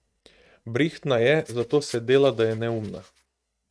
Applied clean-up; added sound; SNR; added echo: neural mask model RNNoise.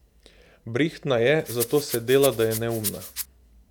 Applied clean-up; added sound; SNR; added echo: none; Rattle; 9 dB; none.